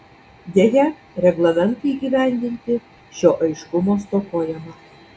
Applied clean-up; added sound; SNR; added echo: none; none; none; none.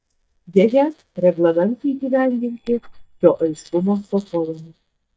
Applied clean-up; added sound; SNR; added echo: neural mask model DeepFilterNet 3.